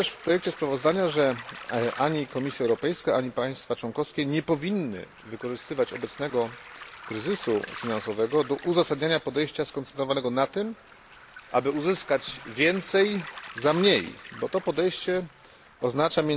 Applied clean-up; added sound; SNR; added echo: none; Waves, surf; 17 dB; none.